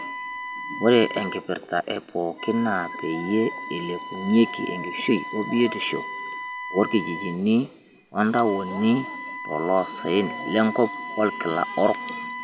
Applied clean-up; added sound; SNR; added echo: none; Wind instrument, woodwind instrument; 10 dB; none.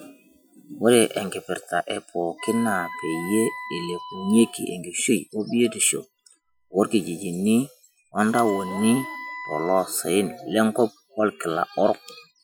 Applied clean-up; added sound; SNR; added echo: classical method Wiener filter.